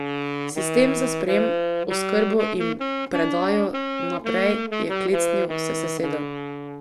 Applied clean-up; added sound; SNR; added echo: none; Wind instrument, woodwind instrument; 0 dB; none.